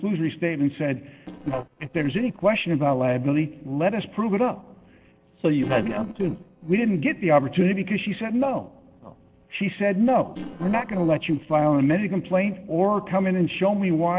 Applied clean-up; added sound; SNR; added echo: neural separator model SepFormer DNS4.